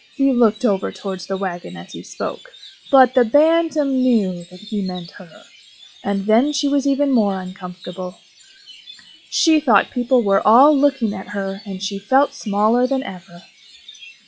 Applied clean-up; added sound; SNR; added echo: classical method log-MMSE.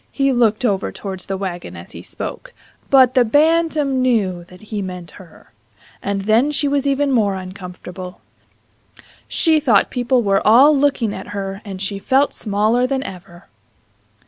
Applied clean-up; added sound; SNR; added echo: none; none; none; none.